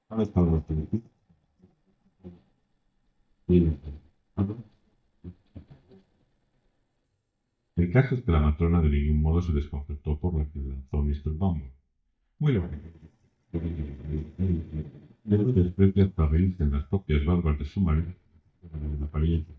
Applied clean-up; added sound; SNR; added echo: neural mask model DeepFilterNet 3.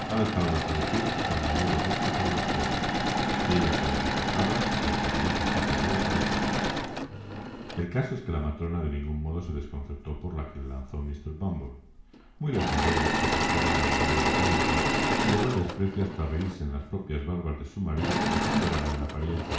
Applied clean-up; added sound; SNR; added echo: none; Engine / Mechanisms; -2 dB; reverberation time 0.6 s.